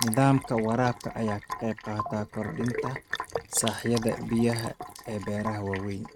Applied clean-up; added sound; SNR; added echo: neural mask model RNNoise.